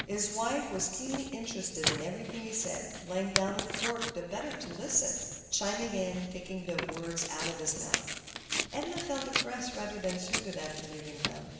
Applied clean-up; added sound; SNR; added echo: none; Tearing; 3 dB; reverberation time 1.2 s.